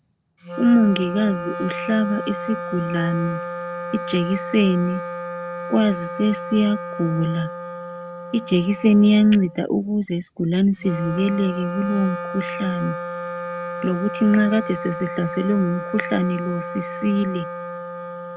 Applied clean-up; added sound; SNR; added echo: none; Wind instrument, woodwind instrument; 9 dB; none.